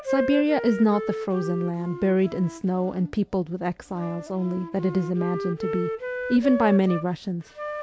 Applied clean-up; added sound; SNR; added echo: none; Wind instrument, woodwind instrument; 8 dB; none.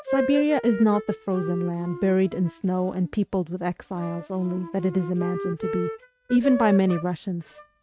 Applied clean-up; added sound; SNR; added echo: neural mask model RNNoise.